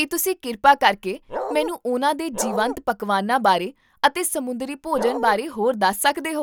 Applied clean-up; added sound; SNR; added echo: none; Bark; 6 dB; none.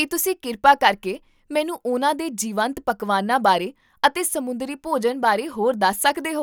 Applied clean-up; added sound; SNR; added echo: none; none; none; none.